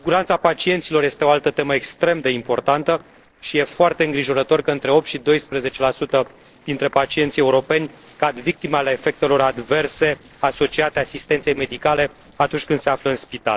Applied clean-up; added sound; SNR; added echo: neural separator model SepFormer DNS4.